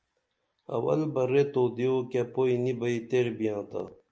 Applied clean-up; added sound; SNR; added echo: none; none; none; none.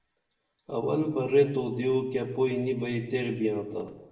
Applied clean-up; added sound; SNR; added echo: none; none; none; reverberation time 0.9 s.